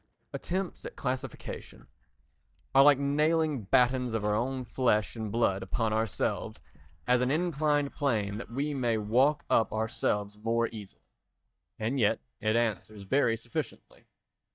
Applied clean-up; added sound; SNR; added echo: neural mask model DeepFilterNet 3.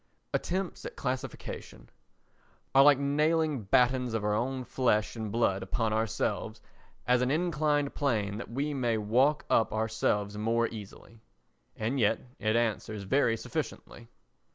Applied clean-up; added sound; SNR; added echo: none; none; none; none.